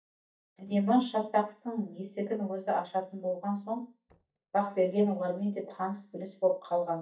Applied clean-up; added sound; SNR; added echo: neural mask model DeepFilterNet 3.